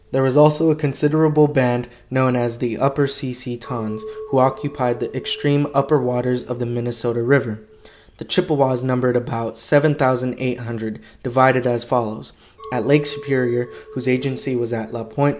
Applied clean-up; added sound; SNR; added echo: none; Chink, clink; 20 dB; none.